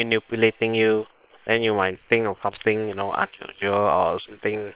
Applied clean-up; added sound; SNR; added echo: neural separator model SepFormer WHAM!.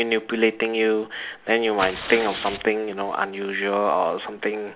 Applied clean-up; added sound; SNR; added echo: none; Tearing; 11 dB; none.